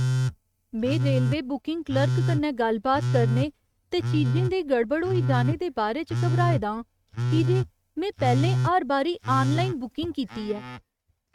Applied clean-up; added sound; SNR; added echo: neural mask model RNNoise.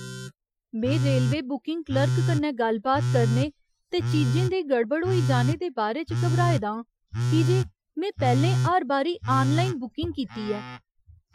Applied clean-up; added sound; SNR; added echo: classical method Wiener filter.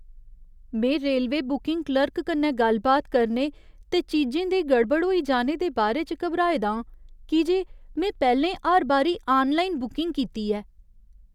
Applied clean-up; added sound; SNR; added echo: none; none; none; none.